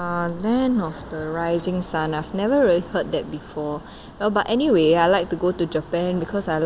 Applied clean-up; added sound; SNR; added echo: none; none; none; none.